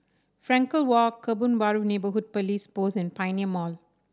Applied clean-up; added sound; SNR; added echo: none; none; none; none.